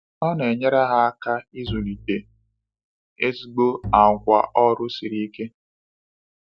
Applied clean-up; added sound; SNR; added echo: none; Bowed string instrument; 15 dB; none.